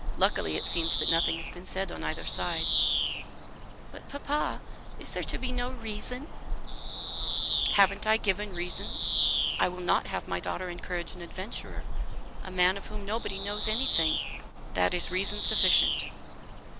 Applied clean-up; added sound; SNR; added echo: none; Bird vocalization, bird call, bird song; -1 dB; none.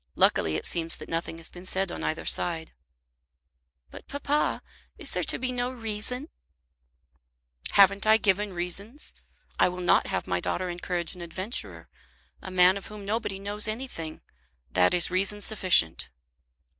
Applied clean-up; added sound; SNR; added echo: none; none; none; none.